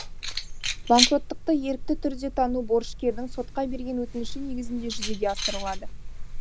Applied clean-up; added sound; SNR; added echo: none; Keys jangling; 2 dB; none.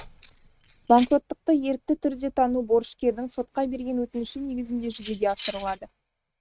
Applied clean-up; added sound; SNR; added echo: neural mask model RNNoise.